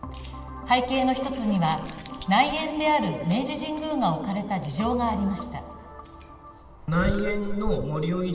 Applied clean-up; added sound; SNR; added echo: none; Keys jangling; 11 dB; reverberation time 2.0 s.